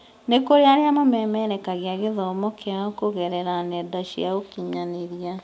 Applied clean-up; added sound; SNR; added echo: none; none; none; none.